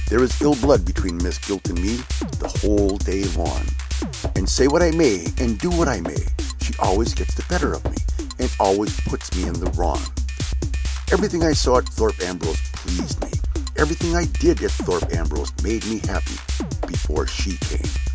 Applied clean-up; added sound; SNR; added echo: none; Drum kit; 1 dB; none.